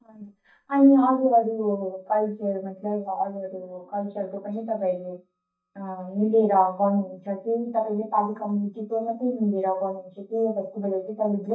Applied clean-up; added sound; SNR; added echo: neural mask model DeepFilterNet 3.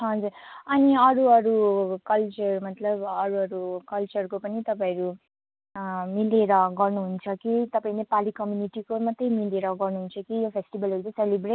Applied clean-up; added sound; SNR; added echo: none; none; none; none.